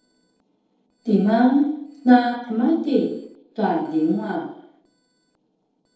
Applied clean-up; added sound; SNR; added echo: neural separator model SepFormer DNS4.